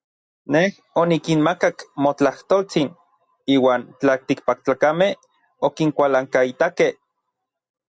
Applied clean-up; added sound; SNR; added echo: none; none; none; none.